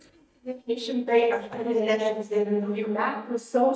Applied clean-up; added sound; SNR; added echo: neural mask model DeepFilterNet 3.